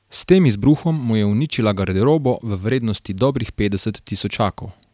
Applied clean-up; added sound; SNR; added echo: none; none; none; none.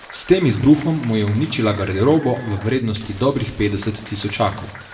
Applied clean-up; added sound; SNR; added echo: none; Applause; 19 dB; reverberation time 0.5 s.